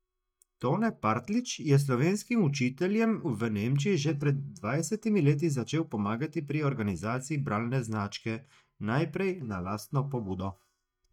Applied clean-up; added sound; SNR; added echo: neural mask model DeepFilterNet 3.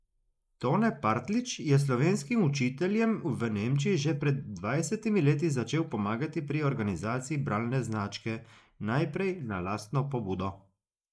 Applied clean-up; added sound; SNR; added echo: neural mask model Resemble Enhance denoiser.